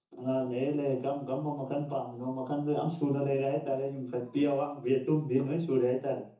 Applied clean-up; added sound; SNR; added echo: none; none; none; reverberation time 0.6 s.